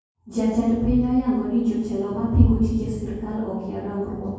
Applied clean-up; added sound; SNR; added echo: none; none; none; reverberation time 1.3 s.